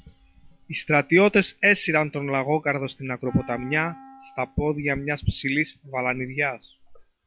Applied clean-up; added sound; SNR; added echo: classical method log-MMSE.